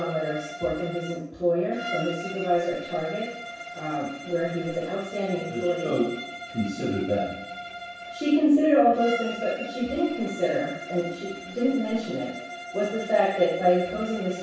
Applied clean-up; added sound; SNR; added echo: none; Bowed string instrument; 12 dB; reverberation time 0.7 s.